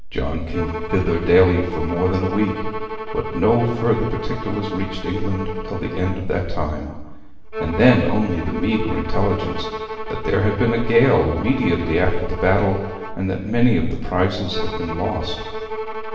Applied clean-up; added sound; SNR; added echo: none; Bowed string instrument; 10 dB; reverberation time 1.2 s.